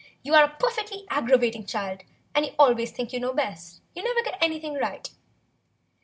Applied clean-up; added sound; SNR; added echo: none; none; none; none.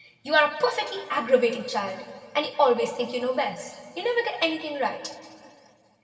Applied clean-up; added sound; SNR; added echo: none; none; none; reverberation time 2.3 s.